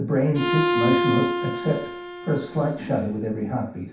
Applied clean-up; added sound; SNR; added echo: none; Bowed string instrument; 2 dB; reverberation time 0.7 s.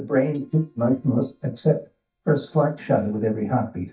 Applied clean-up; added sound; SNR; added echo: neural mask model DeepFilterNet 3.